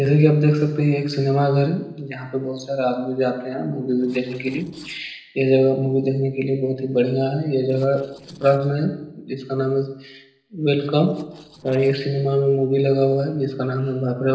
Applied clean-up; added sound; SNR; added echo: neural separator model SepFormer DNS4.